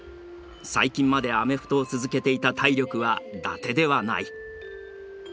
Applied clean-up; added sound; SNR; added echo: none; none; none; none.